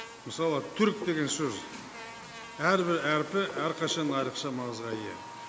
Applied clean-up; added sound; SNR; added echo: none; Buzz; 14 dB; none.